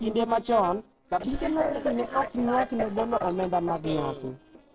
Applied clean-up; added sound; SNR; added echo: neural separator model SepFormer DNS4.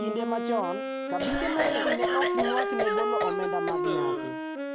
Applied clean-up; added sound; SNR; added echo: none; Wind instrument, woodwind instrument + Cough; -4 dB; none.